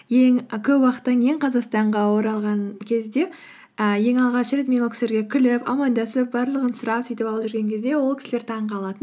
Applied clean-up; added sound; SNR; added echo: none; none; none; none.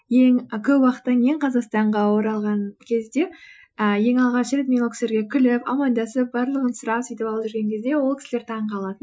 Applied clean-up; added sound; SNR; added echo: classical method Wiener filter.